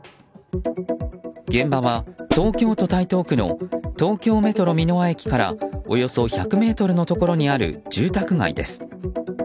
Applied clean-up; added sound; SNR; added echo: none; Hi-hat; 4 dB; none.